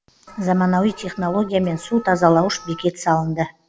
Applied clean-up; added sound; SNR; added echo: none; Alarm; 20 dB; none.